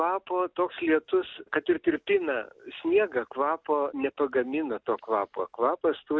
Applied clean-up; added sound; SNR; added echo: none; none; none; none.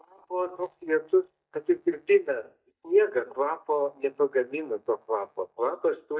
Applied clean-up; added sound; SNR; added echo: neural mask model DeepFilterNet 3.